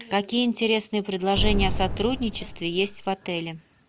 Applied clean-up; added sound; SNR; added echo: none; Boom; 1 dB; none.